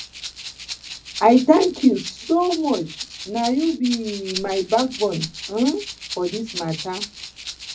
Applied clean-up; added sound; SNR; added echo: none; Rattle (instrument); 12 dB; reverberation time 0.4 s.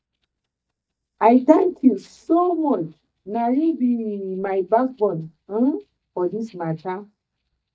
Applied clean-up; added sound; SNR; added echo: neural mask model DeepFilterNet 3.